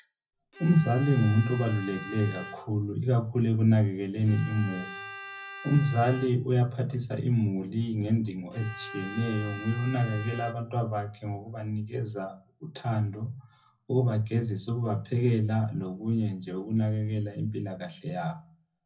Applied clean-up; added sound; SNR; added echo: none; Bowed string instrument; 15 dB; reverberation time 0.4 s.